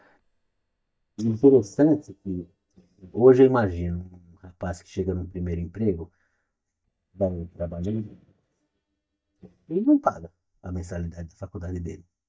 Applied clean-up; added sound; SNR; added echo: neural mask model DeepFilterNet 3.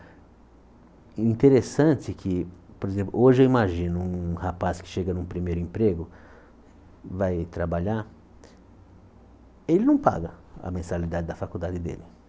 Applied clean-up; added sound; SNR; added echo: none; none; none; none.